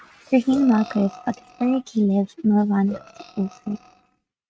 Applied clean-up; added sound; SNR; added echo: neural mask model RNNoise.